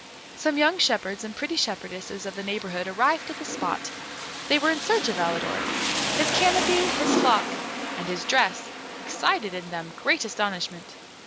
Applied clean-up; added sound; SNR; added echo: none; Rain; 4 dB; none.